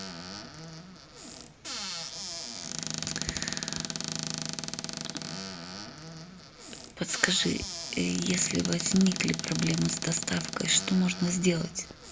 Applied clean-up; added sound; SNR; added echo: none; Squeak / Cupboard open or close; 5 dB; none.